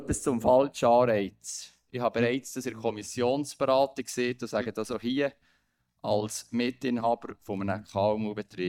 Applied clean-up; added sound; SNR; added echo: neural mask model DeepFilterNet 3.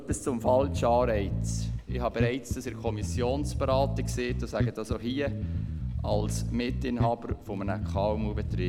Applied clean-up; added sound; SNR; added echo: none; Bass guitar; 1 dB; none.